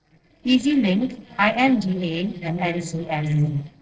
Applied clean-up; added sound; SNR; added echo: neural separator model SepFormer DNS4.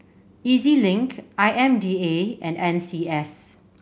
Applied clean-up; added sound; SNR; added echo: none; none; none; none.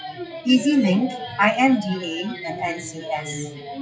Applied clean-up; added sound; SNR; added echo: classical method WPE with log-MMSE.